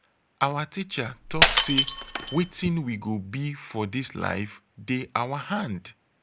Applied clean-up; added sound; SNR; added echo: none; Shatter; -3 dB; none.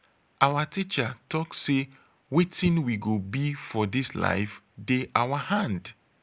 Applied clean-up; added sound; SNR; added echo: none; none; none; none.